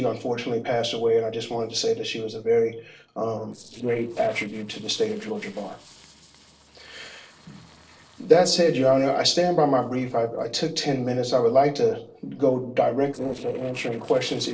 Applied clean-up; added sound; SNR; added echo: neural separator model SepFormer DNS4.